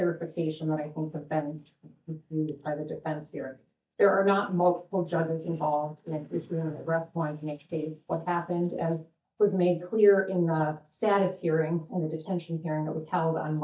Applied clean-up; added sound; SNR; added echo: neural mask model DeepFilterNet 3.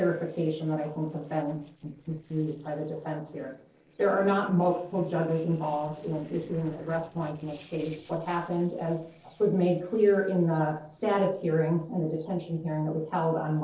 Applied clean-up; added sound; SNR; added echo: neural separator model SepFormer DNS4.